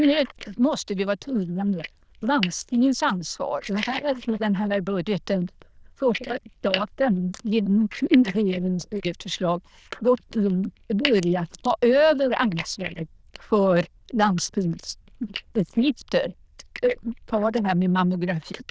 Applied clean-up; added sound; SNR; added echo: neural diffusion model UNIVERSE++.